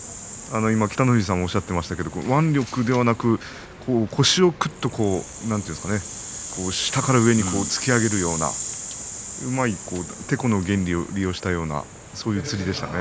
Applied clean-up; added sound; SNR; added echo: none; Rattle (instrument); 12 dB; none.